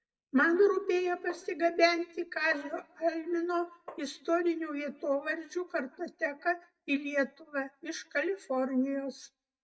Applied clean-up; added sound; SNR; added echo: neural mask model DeepFilterNet 3.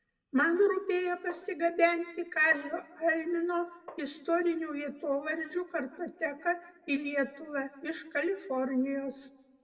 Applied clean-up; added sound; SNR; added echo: neural separator model SepFormer DNS4.